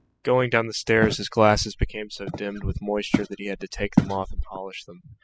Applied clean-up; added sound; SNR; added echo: classical method spectral subtraction.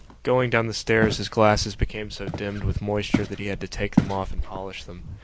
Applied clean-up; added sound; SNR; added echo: none; Walk, footsteps; 6 dB; none.